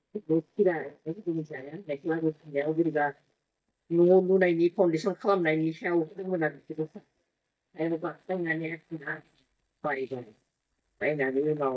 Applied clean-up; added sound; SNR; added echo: neural mask model DeepFilterNet 3.